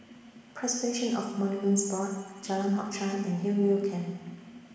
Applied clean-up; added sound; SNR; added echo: none; Sink (filling or washing); 19 dB; reverberation time 1.2 s.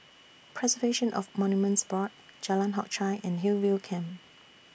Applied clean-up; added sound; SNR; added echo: none; none; none; none.